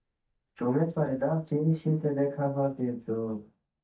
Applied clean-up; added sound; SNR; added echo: neural mask model DeepFilterNet 3.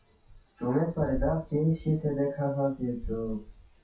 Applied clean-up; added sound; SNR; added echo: classical method WPE with log-MMSE.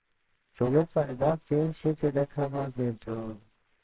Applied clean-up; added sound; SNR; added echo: neural separator model SepFormer WHAMR!.